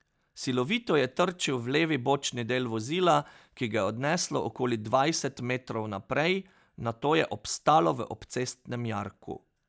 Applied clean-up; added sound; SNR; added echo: none; none; none; none.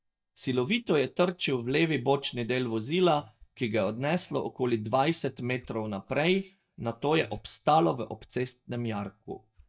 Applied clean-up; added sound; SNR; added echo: neural mask model DeepFilterNet 3.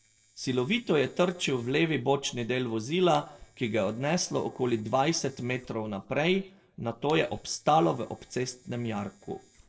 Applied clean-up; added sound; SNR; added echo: neural separator model SepFormer DNS4.